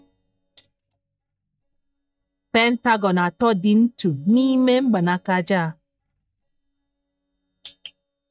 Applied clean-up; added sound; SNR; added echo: neural mask model DeepFilterNet 3.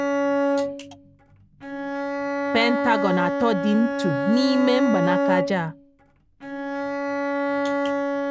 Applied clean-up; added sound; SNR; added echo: none; Bowed string instrument; -1 dB; none.